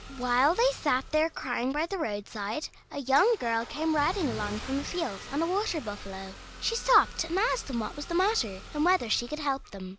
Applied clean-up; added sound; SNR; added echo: none; Engine starting / Car; 15 dB; none.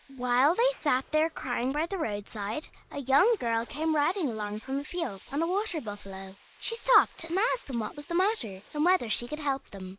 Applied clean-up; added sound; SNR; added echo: neural mask model Resemble Enhance denoiser.